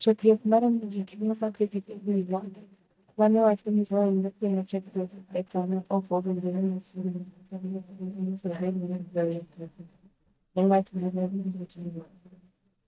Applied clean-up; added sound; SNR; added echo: neural mask model DeepFilterNet 3.